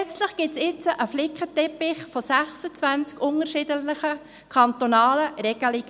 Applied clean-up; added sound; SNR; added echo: none; none; none; none.